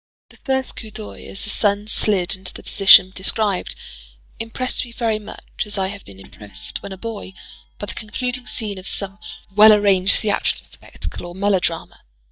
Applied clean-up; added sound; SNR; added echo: neural mask model DeepFilterNet 3.